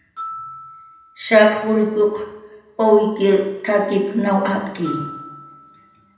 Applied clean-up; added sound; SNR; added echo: none; Glockenspiel; 19 dB; reverberation time 0.8 s.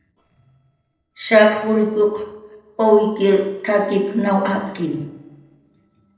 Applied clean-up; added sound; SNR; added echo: neural separator model SepFormer DNS4.